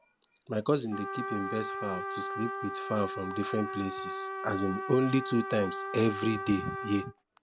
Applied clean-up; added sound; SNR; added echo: none; Trumpet; 6 dB; none.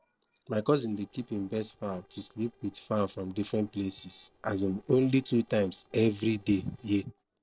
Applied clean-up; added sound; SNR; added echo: neural separator model SepFormer DNS4.